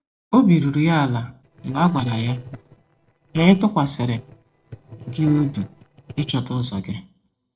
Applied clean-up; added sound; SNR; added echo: neural separator model SepFormer DNS4.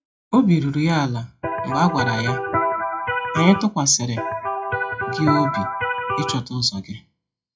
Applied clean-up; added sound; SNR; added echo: classical method WPE with log-MMSE.